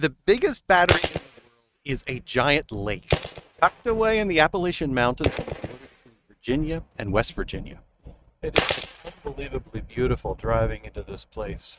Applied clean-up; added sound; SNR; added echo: neural mask model RNNoise.